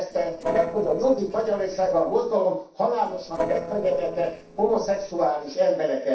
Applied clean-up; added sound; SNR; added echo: neural separator model SepFormer DNS4.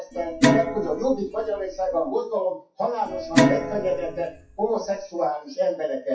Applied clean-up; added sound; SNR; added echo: classical method WPE with log-MMSE.